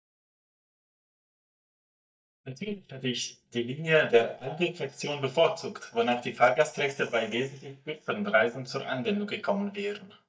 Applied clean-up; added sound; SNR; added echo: neural mask model DeepFilterNet 3.